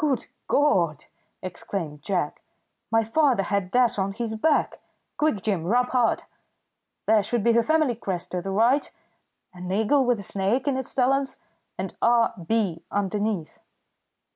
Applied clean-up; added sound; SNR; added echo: none; none; none; none.